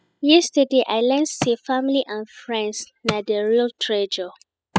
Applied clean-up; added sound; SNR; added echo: classical method spectral subtraction.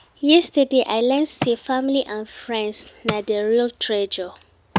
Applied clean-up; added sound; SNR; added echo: none; Wood; 13 dB; none.